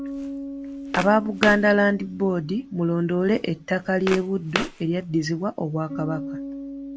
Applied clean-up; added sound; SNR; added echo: none; Walk, footsteps + Bass guitar; 10 dB; none.